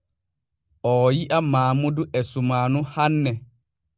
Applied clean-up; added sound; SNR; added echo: none; none; none; none.